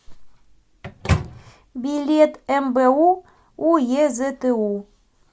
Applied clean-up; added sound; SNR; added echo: none; Microwave oven; 3 dB; none.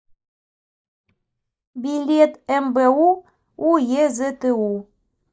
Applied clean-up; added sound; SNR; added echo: neural mask model DeepFilterNet 3.